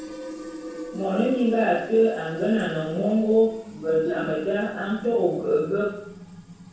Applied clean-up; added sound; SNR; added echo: none; Fill (with liquid); 16 dB; reverberation time 0.7 s.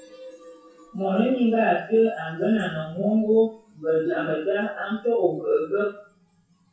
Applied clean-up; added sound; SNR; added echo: classical method WPE with log-MMSE.